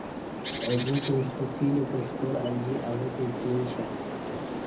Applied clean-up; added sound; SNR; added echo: none; Bird; 3 dB; reverberation time 0.4 s.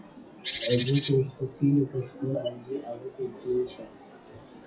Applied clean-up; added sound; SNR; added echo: classical method WPE with log-MMSE.